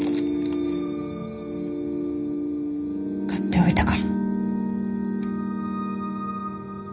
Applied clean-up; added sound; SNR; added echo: none; none; none; reverberation time 0.5 s.